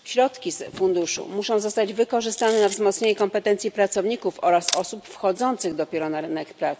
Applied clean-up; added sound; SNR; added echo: none; Camera; 14 dB; none.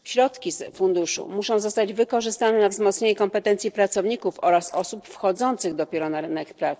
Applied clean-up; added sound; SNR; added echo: neural separator model SepFormer DNS4.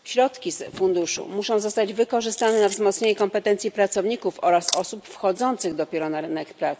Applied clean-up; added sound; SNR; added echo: neural mask model Resemble Enhance denoiser.